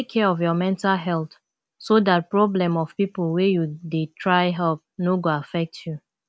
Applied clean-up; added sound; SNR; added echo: none; none; none; none.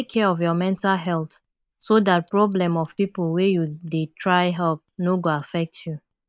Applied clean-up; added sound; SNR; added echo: neural mask model Resemble Enhance denoiser.